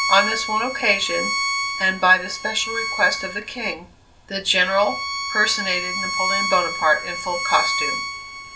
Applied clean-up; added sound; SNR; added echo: none; Bowed string instrument; 4 dB; reverberation time 0.2 s.